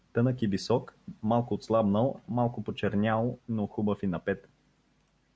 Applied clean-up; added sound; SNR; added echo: none; none; none; none.